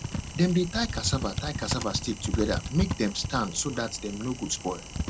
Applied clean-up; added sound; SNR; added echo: none; Typing; 4 dB; none.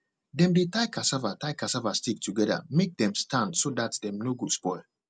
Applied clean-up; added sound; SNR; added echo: none; none; none; none.